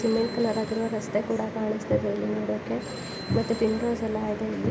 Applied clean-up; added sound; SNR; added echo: none; Telephone; 20 dB; none.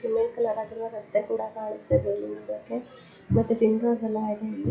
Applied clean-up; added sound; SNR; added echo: classical method log-MMSE.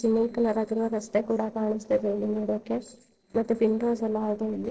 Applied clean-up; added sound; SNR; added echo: neural separator model SepFormer DNS4.